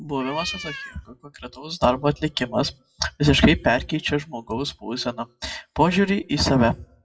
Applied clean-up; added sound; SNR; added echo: classical method WPE with log-MMSE.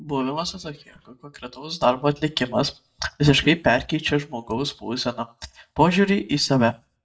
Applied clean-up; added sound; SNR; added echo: neural mask model DeepFilterNet 3.